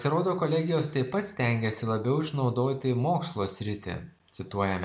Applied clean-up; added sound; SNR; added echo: none; none; none; none.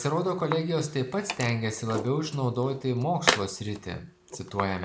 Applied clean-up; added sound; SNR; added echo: none; Tools; 6 dB; none.